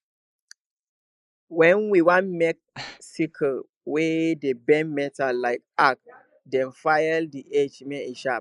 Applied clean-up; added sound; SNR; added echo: neural mask model Resemble Enhance denoiser.